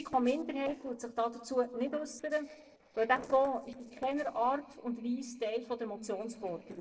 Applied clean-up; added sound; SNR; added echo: neural separator model SepFormer DNS4.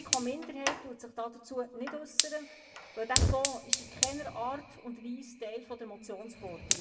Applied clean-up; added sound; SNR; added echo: none; Fire; -4 dB; reverberation time 0.9 s.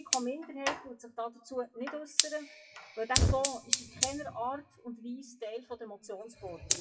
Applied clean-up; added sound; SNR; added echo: classical method WPE with log-MMSE.